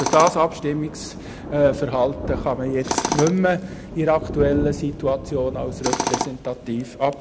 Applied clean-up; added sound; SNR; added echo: none; Thunder + Tools; 7 dB; none.